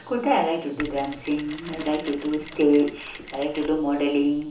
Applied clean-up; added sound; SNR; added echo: none; Mechanisms; 17 dB; reverberation time 1.2 s.